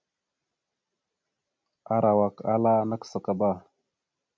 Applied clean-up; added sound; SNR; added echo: none; none; none; none.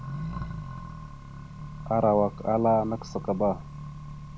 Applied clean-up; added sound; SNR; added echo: none; Accelerating, revving, vroom; 9 dB; none.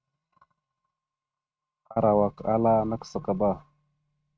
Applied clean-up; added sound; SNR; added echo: neural mask model RNNoise.